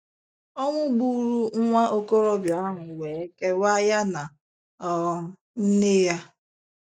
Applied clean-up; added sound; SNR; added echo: neural mask model DeepFilterNet 3.